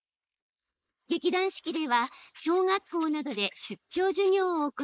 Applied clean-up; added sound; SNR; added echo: neural mask model Resemble Enhance denoiser.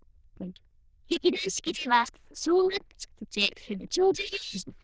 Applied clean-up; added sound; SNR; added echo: neural diffusion model UNIVERSE++.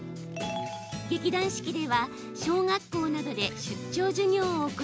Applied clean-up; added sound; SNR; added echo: none; none; none; none.